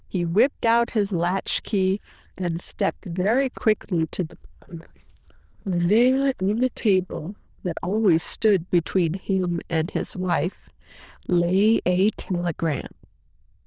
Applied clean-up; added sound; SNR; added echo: neural diffusion model UNIVERSE++.